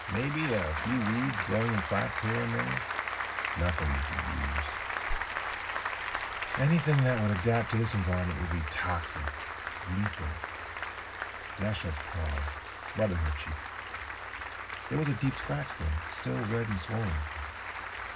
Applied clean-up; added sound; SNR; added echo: none; Applause; 4 dB; reverberation time 0.4 s.